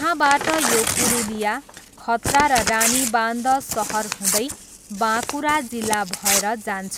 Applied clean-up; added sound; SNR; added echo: none; Crumpling, crinkling / Tearing; 3 dB; none.